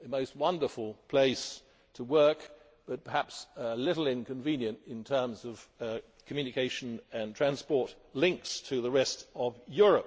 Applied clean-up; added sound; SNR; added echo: none; none; none; none.